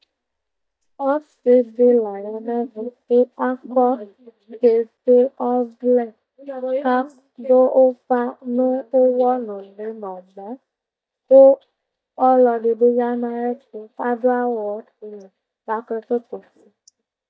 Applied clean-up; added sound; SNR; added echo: neural mask model DeepFilterNet 3.